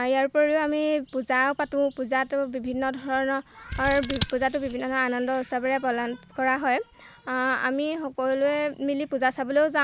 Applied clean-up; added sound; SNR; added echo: none; Scissors; 9 dB; none.